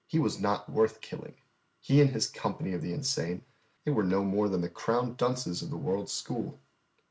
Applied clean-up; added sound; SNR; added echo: none; none; none; none.